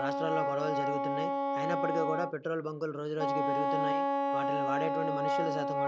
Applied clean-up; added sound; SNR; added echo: none; Wind instrument, woodwind instrument; -4 dB; none.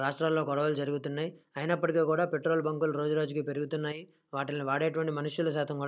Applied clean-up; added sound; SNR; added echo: none; none; none; none.